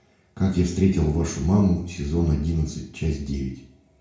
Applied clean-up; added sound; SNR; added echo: none; none; none; reverberation time 0.6 s.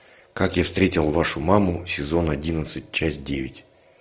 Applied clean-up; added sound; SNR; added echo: none; none; none; none.